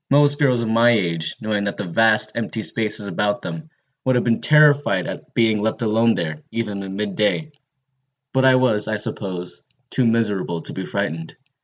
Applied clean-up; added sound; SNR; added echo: none; none; none; none.